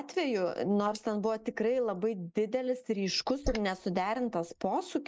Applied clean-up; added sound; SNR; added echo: neural mask model Resemble Enhance denoiser.